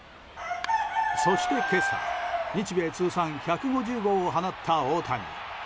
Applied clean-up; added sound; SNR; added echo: none; Chicken, rooster; 3 dB; none.